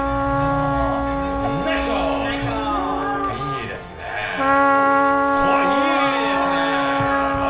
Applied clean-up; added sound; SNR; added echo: none; Trumpet; -4 dB; reverberation time 0.2 s.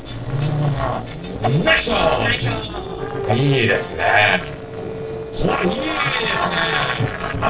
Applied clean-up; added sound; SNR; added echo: neural separator model SepFormer DNS4.